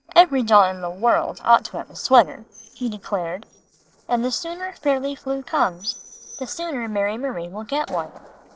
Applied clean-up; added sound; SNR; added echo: neural separator model SepFormer DNS4.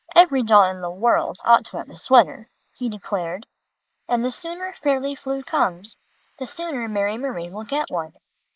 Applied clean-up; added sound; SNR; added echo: neural mask model Resemble Enhance denoiser.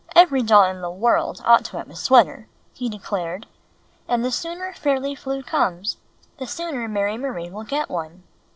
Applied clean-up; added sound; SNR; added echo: none; none; none; none.